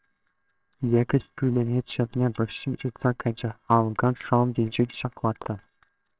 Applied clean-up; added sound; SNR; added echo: neural separator model SepFormer WHAMR!.